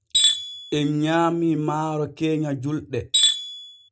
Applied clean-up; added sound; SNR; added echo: neural mask model RNNoise.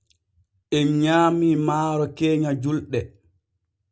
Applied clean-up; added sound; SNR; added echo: none; none; none; none.